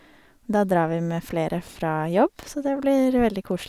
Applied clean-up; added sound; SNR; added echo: none; none; none; none.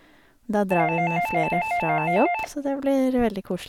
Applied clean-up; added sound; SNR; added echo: none; Doorbell; 2 dB; none.